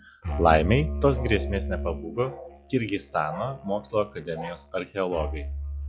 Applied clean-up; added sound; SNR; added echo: classical method log-MMSE.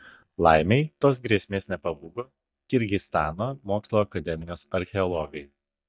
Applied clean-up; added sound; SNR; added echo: neural mask model DeepFilterNet 3.